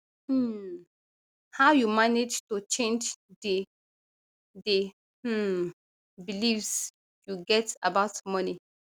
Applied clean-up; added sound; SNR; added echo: none; none; none; none.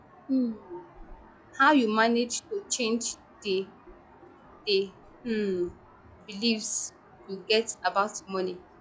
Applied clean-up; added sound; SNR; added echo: classical method log-MMSE.